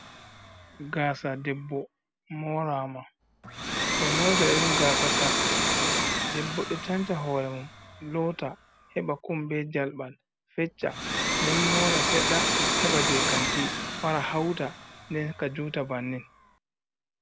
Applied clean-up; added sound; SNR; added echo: none; Domestic sounds, home sounds; -1 dB; none.